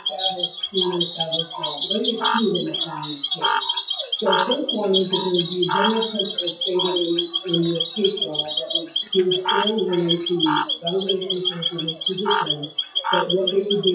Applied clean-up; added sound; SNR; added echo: classical method WPE with log-MMSE.